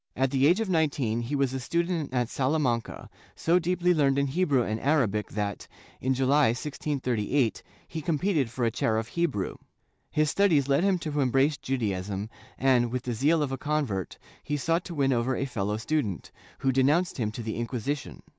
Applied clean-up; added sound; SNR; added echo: none; none; none; none.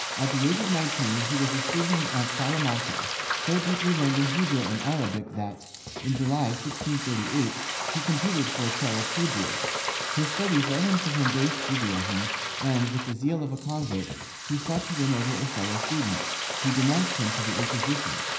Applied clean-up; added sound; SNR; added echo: none; Frying (food); 3 dB; reverberation time 0.9 s.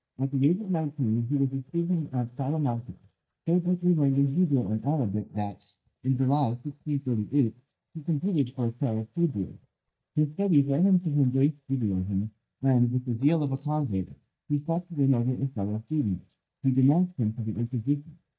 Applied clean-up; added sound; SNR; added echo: neural mask model DeepFilterNet 3.